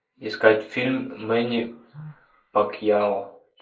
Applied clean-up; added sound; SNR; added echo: neural mask model Resemble Enhance denoiser.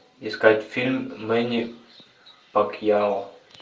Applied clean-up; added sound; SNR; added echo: none; none; none; none.